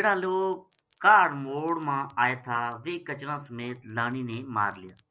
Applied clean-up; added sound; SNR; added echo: none; none; none; none.